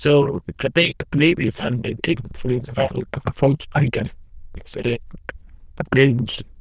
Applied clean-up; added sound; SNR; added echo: neural diffusion model UNIVERSE++.